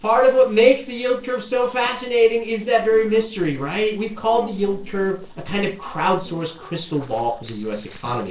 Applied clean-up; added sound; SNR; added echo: neural separator model SepFormer DNS4.